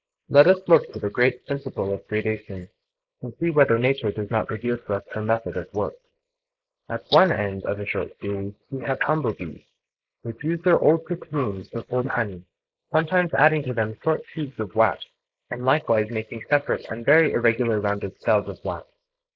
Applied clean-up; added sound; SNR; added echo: neural mask model Resemble Enhance denoiser.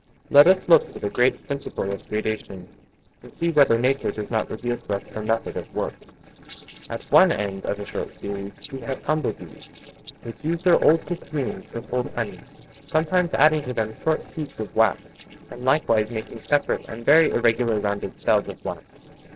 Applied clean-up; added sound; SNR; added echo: neural separator model SepFormer DNS4.